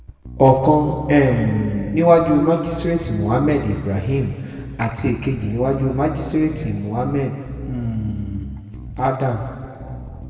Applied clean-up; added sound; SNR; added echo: none; Bass guitar; 14 dB; reverberation time 2.2 s.